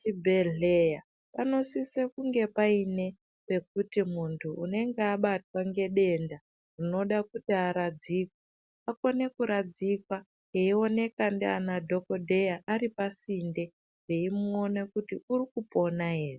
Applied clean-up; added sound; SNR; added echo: none; none; none; none.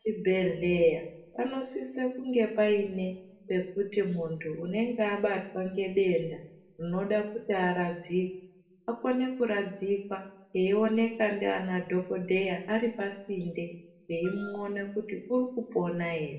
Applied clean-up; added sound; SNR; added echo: none; Wind instrument, woodwind instrument; 18 dB; reverberation time 0.6 s.